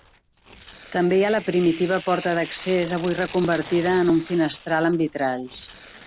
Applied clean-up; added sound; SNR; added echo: none; Tearing; 18 dB; none.